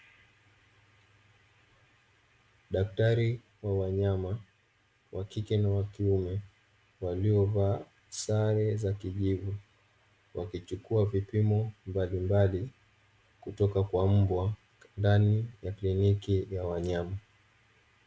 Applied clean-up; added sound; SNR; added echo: none; none; none; none.